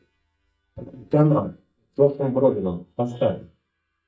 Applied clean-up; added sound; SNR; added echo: neural mask model DeepFilterNet 3.